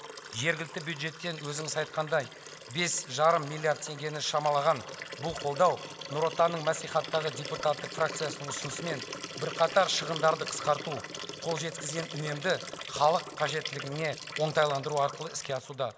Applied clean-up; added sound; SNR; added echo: none; Liquid; 11 dB; none.